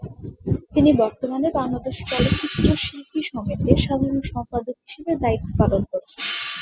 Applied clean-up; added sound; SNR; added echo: classical method spectral subtraction.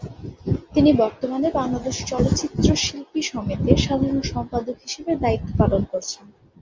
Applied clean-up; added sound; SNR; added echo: none; none; none; none.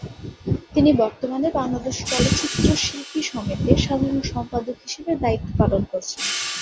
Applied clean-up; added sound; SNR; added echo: none; Hi-hat; 12 dB; none.